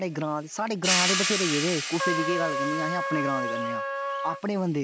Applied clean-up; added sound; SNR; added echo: none; Hi-hat + Trumpet; 0 dB; none.